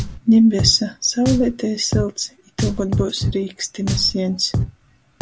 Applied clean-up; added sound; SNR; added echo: none; Drum; 6 dB; none.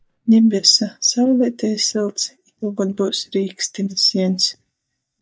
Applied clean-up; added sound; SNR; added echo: neural mask model DeepFilterNet 3.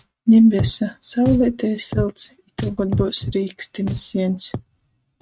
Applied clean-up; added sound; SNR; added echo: neural mask model RNNoise.